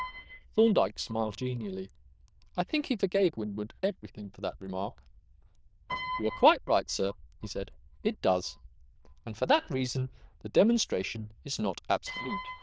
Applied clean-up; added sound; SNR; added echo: neural diffusion model UNIVERSE++.